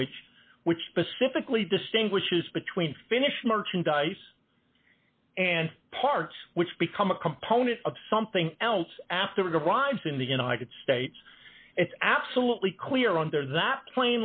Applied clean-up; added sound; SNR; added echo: none; none; none; none.